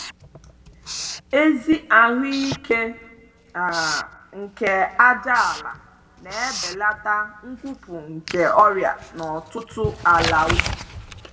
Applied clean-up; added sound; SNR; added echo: none; Writing; 11 dB; reverberation time 1.4 s.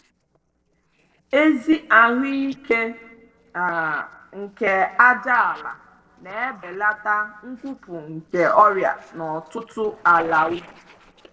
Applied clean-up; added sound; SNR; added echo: neural separator model SepFormer DNS4.